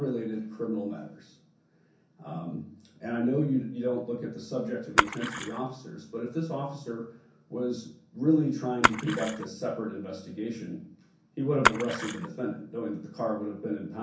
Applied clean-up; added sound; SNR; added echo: none; Splash, splatter; -1 dB; reverberation time 0.6 s.